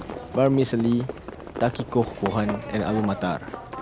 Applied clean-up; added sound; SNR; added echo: none; Livestock, farm animals, working animals; 10 dB; none.